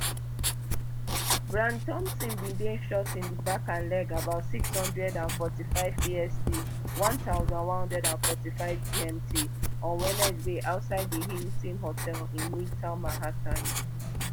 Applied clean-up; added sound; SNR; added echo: none; Writing; -4 dB; none.